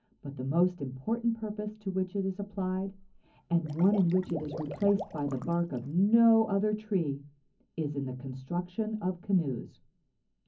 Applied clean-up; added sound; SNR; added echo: none; Water / Liquid; 14 dB; reverberation time 0.4 s.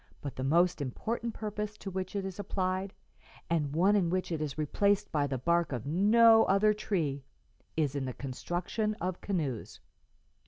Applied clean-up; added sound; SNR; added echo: none; none; none; none.